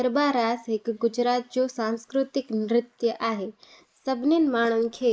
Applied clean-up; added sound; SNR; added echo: neural mask model Resemble Enhance denoiser.